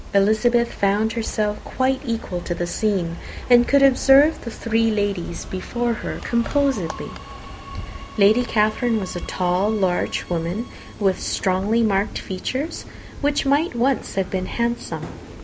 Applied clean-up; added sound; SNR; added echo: none; Glass + Subway, metro, underground; 13 dB; none.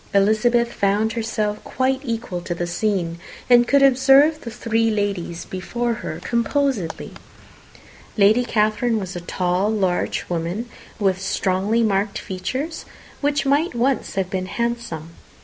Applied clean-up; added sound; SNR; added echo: none; none; none; none.